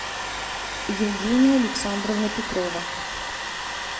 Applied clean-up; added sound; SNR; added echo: none; Domestic sounds, home sounds; 5 dB; reverberation time 0.9 s.